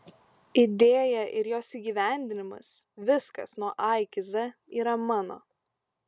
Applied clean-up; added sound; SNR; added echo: none; none; none; none.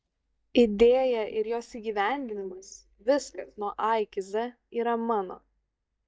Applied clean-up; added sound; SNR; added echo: neural mask model DeepFilterNet 3.